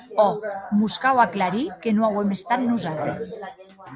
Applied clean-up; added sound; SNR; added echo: none; none; none; none.